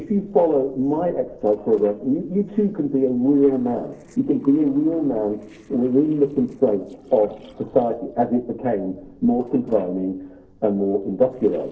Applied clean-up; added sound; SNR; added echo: neural separator model SepFormer DNS4.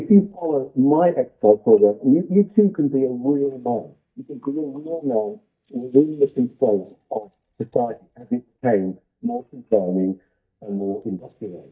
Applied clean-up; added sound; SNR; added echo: neural mask model DeepFilterNet 3.